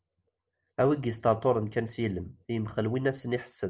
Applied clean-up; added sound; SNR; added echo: none; none; none; none.